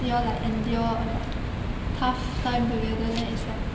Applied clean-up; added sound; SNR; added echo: none; none; none; none.